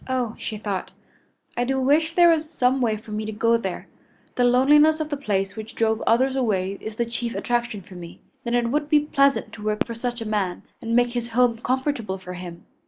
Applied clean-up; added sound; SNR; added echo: neural mask model Resemble Enhance denoiser.